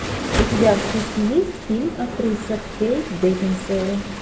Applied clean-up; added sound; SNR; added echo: none; Waves, surf; 6 dB; reverberation time 0.1 s.